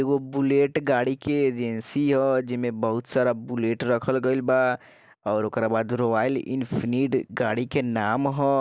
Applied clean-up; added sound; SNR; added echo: none; none; none; none.